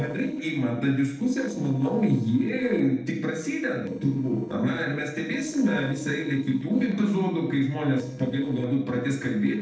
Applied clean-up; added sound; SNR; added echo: neural separator model SepFormer DNS4.